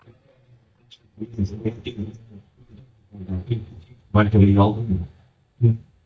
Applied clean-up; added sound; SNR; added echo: neural mask model DeepFilterNet 3.